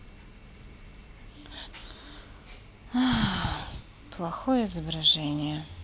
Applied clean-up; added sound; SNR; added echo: none; none; none; none.